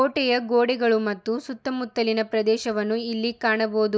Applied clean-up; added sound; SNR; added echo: none; none; none; none.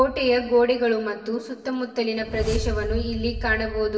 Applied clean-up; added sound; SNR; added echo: none; Whoosh, swoosh, swish; 9 dB; reverberation time 2.6 s.